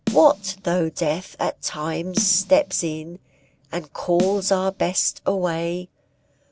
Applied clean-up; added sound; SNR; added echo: none; Snare drum; 13 dB; none.